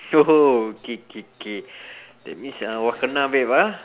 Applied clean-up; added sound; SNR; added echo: none; none; none; none.